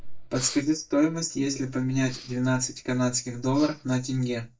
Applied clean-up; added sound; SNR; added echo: neural mask model DeepFilterNet 3.